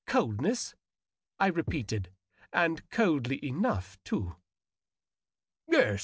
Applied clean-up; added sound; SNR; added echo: neural separator model SepFormer DNS4.